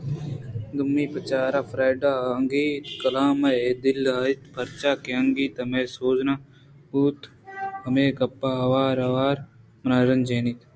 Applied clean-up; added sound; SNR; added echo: none; none; none; none.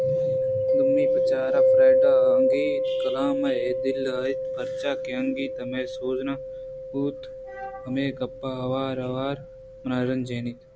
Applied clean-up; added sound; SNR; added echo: none; Mallet percussion; -4 dB; none.